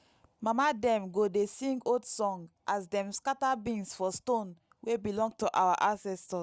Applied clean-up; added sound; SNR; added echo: none; none; none; none.